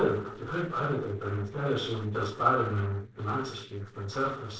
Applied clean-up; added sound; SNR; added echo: neural separator model SepFormer DNS4.